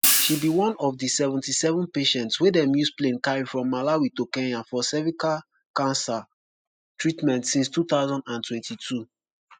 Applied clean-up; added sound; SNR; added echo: classical method spectral subtraction.